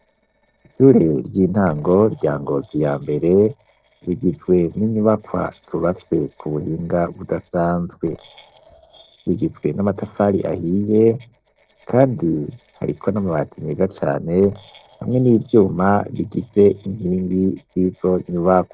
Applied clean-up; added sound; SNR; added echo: neural separator model SepFormer DNS4.